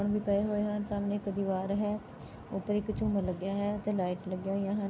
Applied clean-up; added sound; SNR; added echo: none; none; none; none.